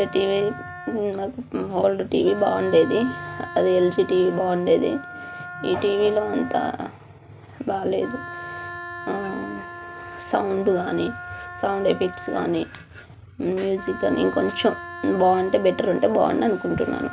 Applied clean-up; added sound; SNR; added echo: none; Wind instrument, woodwind instrument; 14 dB; none.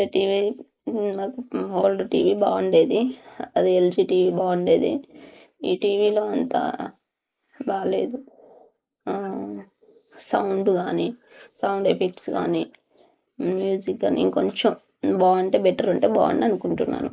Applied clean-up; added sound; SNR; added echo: neural mask model Resemble Enhance denoiser.